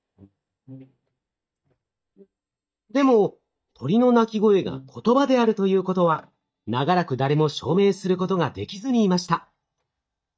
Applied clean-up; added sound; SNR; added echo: neural mask model DeepFilterNet 3.